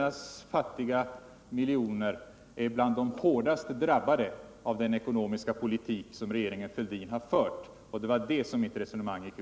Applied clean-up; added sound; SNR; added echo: none; none; none; none.